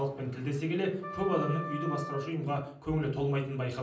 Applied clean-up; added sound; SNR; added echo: none; Wind instrument, woodwind instrument; 10 dB; reverberation time 0.6 s.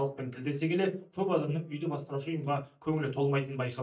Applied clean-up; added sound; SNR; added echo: neural mask model DeepFilterNet 3.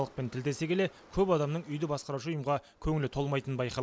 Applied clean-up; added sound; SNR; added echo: none; none; none; none.